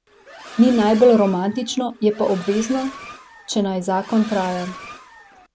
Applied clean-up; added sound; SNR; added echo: none; Accelerating, revving, vroom; 18 dB; none.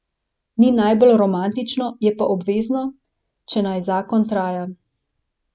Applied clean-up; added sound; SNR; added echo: none; none; none; none.